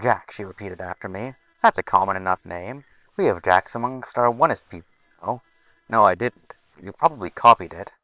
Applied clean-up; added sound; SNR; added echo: neural separator model SepFormer WHAM!.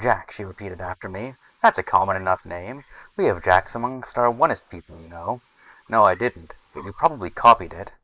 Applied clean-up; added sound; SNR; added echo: neural mask model Resemble Enhance denoiser.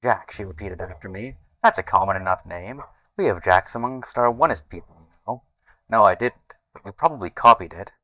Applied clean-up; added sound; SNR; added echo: neural mask model DeepFilterNet 3.